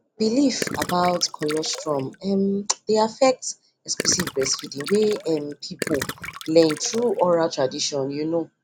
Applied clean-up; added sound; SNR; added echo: none; Gurgling; 11 dB; none.